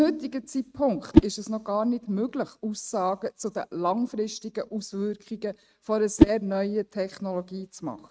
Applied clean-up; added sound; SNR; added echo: neural mask model RNNoise.